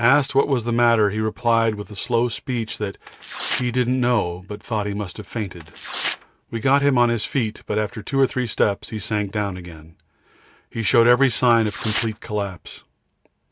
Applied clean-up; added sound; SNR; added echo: none; Tearing; 12 dB; none.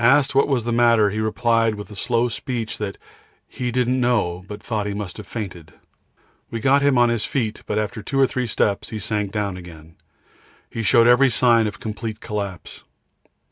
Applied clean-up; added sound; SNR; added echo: none; none; none; none.